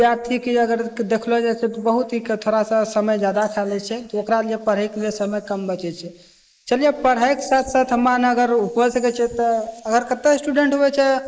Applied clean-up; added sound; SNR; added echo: neural mask model Resemble Enhance denoiser.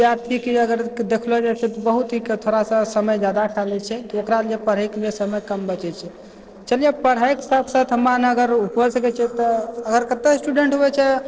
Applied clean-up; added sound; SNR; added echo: neural separator model SepFormer DNS4.